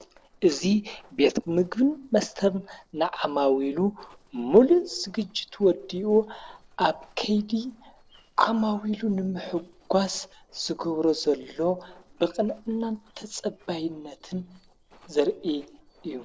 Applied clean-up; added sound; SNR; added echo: neural separator model SepFormer DNS4.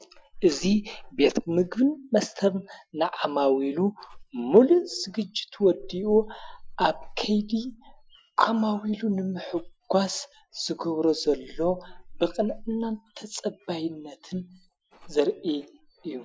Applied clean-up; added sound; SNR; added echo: classical method Wiener filter.